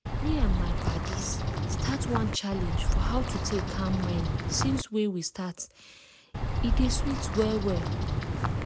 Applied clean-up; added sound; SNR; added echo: none; Bird vocalization, bird call, bird song; -4 dB; none.